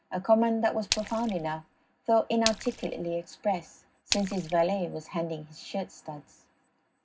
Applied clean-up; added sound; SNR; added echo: none; Splash, splatter; 7 dB; reverberation time 0.4 s.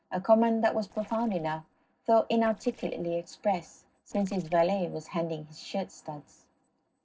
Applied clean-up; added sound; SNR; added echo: neural separator model SepFormer DNS4.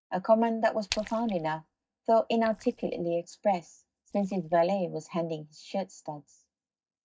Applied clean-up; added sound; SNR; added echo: neural mask model DeepFilterNet 3.